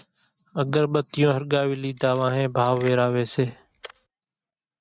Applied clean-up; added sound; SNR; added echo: neural mask model RNNoise.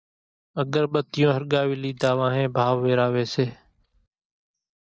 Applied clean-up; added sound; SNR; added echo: neural mask model DeepFilterNet 3.